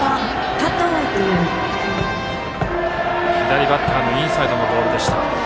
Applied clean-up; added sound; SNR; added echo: none; none; none; none.